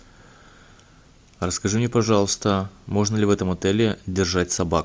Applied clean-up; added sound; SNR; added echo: none; none; none; none.